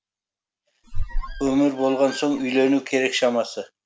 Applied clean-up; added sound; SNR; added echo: none; Squeak; 5 dB; none.